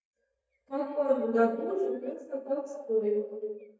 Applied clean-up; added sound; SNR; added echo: neural mask model DeepFilterNet 3.